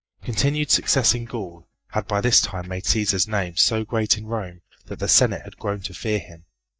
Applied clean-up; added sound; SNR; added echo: neural mask model DeepFilterNet 3.